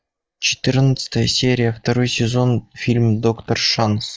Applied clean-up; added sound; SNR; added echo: neural mask model DeepFilterNet 3.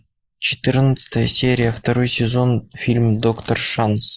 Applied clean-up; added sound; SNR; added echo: neural mask model Resemble Enhance denoiser.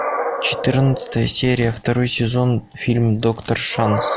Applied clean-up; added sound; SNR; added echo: none; Animal + Coin (dropping); 8 dB; none.